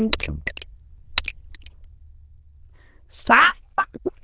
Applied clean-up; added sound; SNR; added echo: neural diffusion model UNIVERSE++.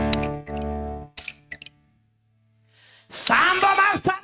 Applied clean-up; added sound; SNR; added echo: neural mask model RNNoise.